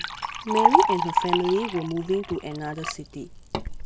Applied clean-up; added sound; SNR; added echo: none; Liquid; -2 dB; none.